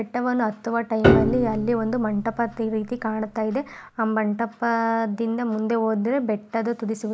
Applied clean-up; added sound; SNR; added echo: none; Piano; 1 dB; none.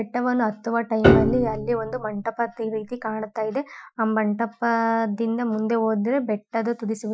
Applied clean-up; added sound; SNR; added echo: classical method Wiener filter.